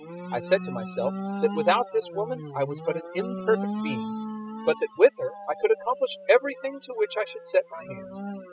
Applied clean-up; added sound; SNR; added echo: classical method spectral subtraction.